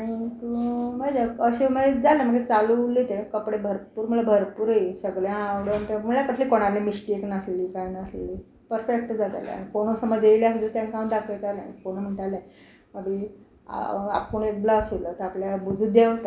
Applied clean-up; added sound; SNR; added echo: none; none; none; none.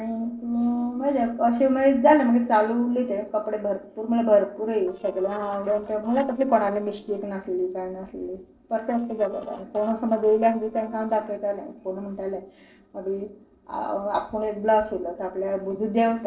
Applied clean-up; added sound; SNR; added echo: neural separator model SepFormer DNS4.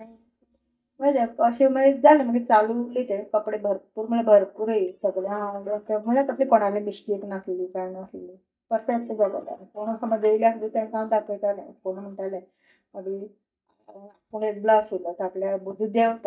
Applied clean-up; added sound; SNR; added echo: neural mask model DeepFilterNet 3.